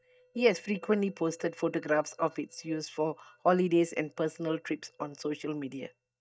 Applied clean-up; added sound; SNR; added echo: neural mask model DeepFilterNet 3.